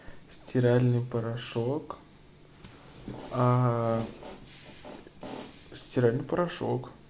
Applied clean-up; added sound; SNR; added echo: none; none; none; none.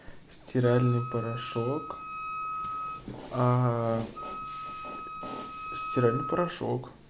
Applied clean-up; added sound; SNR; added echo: none; Wind instrument, woodwind instrument; 8 dB; none.